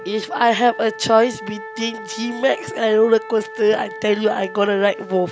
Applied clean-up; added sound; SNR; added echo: none; Wind instrument, woodwind instrument; 15 dB; none.